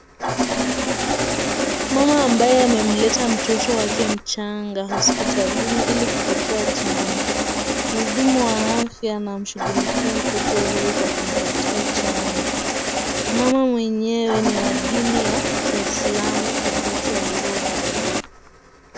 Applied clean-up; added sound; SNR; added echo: none; Engine starting; -1 dB; none.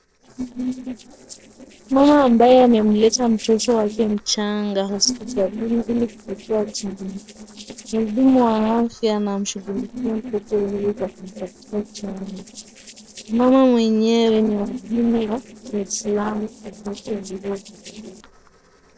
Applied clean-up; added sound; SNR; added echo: neural separator model SepFormer DNS4.